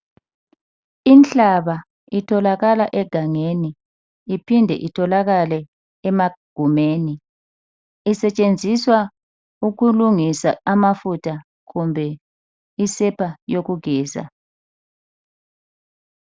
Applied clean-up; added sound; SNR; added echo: none; none; none; none.